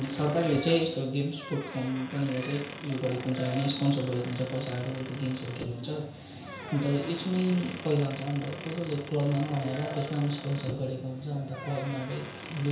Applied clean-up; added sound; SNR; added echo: none; Squeak / Wood; 14 dB; reverberation time 0.5 s.